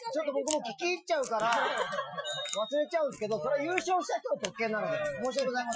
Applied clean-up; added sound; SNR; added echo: classical method Wiener filter.